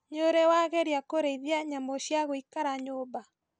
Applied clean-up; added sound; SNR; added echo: none; none; none; none.